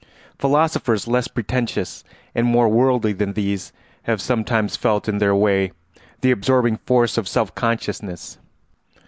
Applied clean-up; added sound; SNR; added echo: none; none; none; none.